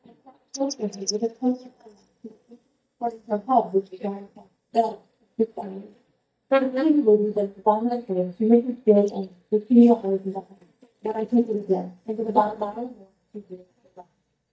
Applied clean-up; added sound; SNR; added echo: neural mask model DeepFilterNet 3.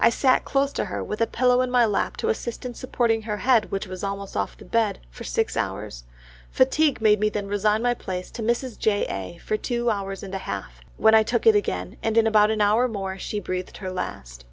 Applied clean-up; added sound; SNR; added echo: none; none; none; none.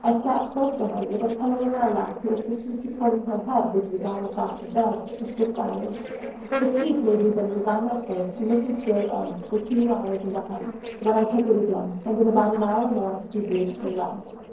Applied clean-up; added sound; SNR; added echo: neural separator model SepFormer DNS4.